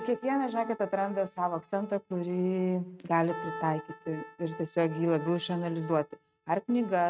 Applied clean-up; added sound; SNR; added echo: neural mask model RNNoise.